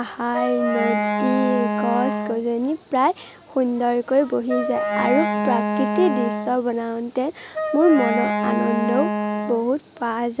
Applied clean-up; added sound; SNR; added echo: none; Wind instrument, woodwind instrument; 2 dB; none.